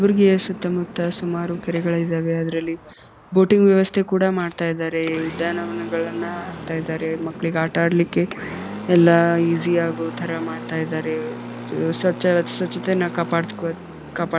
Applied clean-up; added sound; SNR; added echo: none; Engine; 13 dB; none.